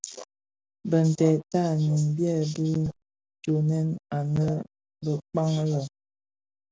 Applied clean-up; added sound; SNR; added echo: none; none; none; none.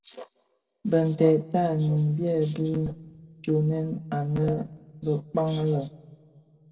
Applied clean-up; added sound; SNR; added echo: none; none; none; reverberation time 0.6 s.